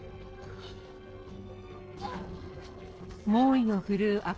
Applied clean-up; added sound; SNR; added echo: neural separator model SepFormer DNS4.